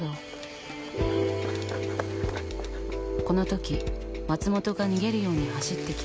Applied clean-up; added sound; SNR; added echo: none; none; none; none.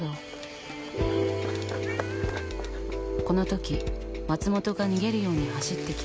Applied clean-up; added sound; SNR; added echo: none; Cat; 16 dB; none.